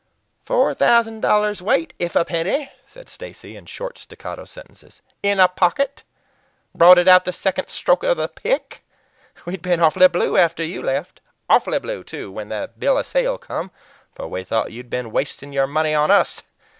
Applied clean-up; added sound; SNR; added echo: none; none; none; none.